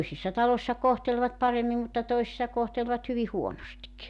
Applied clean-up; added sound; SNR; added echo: none; none; none; none.